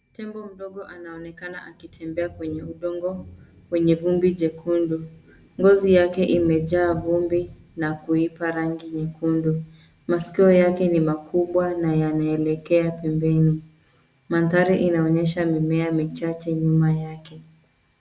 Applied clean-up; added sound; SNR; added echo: none; none; none; none.